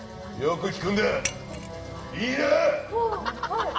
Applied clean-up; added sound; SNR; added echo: none; Shatter; 11 dB; reverberation time 0.8 s.